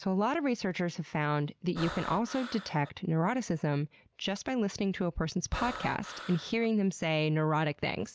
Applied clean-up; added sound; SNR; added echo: none; Breathing; 11 dB; none.